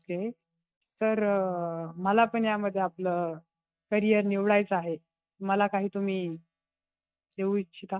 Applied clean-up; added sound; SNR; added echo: neural mask model DeepFilterNet 3.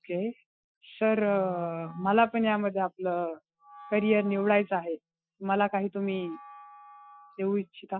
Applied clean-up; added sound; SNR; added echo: classical method Wiener filter.